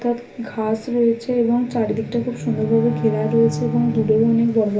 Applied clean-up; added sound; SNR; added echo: none; Wind instrument, woodwind instrument; 10 dB; reverberation time 0.3 s.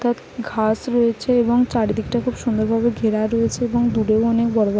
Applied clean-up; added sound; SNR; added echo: none; none; none; none.